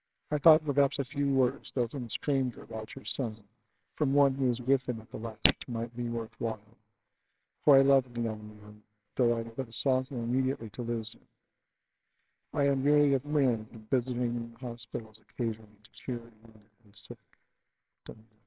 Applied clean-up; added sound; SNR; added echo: neural separator model SepFormer WHAMR!.